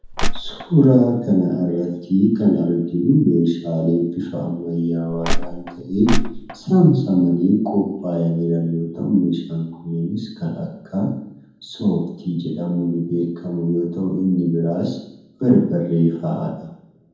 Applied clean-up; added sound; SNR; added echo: none; Crushing; 0 dB; reverberation time 0.9 s.